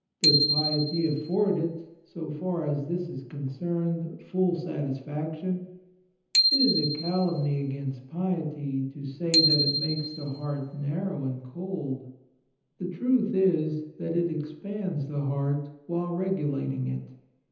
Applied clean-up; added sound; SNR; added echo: none; Bicycle bell; 1 dB; reverberation time 0.9 s.